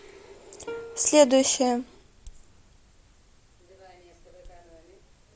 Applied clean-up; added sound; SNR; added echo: none; Plucked string instrument; 16 dB; none.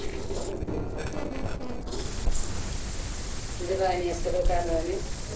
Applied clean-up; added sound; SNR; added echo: neural separator model SepFormer DNS4.